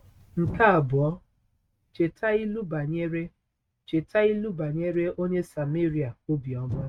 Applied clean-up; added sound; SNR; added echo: neural mask model RNNoise.